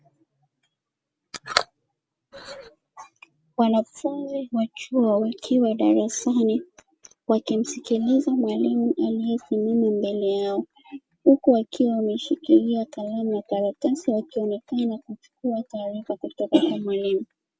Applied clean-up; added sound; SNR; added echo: none; none; none; none.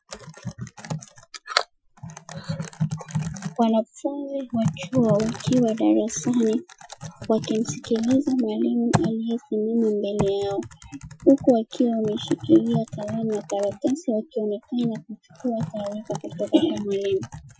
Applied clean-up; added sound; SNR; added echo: classical method Wiener filter.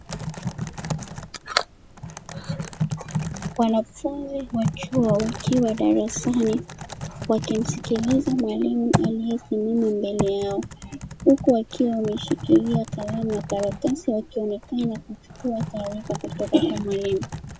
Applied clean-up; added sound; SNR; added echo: none; Typing; 7 dB; none.